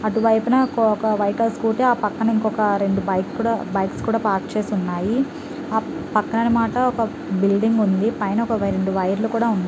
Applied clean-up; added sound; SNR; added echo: none; none; none; none.